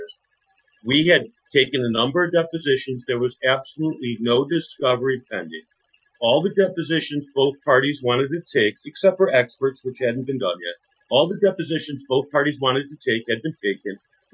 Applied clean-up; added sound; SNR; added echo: classical method Wiener filter.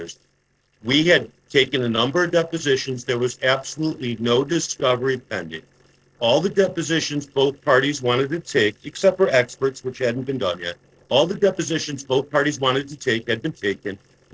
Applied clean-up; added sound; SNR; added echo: neural separator model SepFormer DNS4.